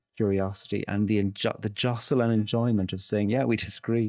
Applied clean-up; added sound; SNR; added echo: neural mask model DeepFilterNet 3.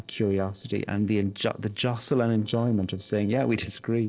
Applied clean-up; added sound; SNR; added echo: neural separator model SepFormer DNS4.